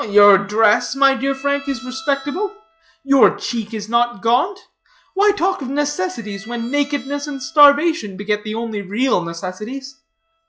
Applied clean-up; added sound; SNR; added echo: classical method log-MMSE.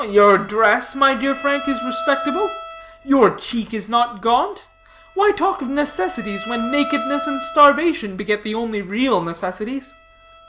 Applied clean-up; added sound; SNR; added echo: none; Bowed string instrument; 13 dB; none.